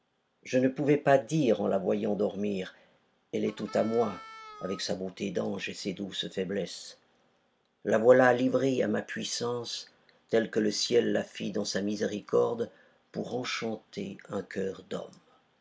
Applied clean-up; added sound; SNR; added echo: none; Harmonica; 18 dB; none.